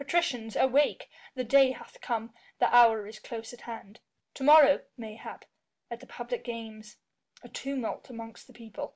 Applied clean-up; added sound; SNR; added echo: none; none; none; none.